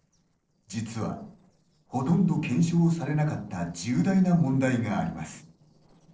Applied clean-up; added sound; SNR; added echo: neural separator model SepFormer DNS4.